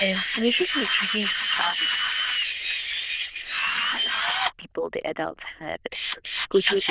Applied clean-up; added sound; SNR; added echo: neural diffusion model UNIVERSE++.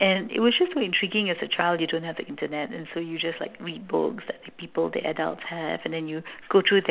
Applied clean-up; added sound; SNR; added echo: none; none; none; none.